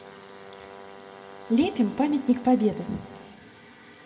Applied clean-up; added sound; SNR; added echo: none; Brass instrument; 19 dB; reverberation time 1.3 s.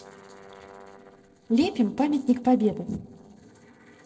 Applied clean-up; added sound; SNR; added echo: neural separator model SepFormer DNS4.